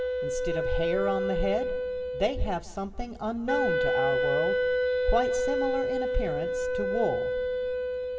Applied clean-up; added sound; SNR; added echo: none; Wind instrument, woodwind instrument; -3 dB; reverberation time 2.8 s.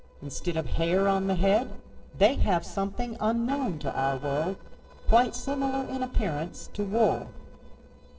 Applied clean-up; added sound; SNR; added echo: neural separator model SepFormer DNS4.